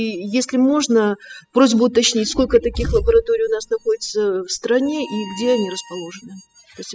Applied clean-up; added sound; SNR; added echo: classical method spectral subtraction.